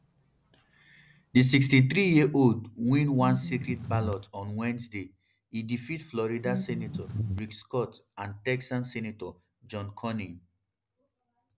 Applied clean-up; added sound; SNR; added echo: none; Bass guitar; 4 dB; none.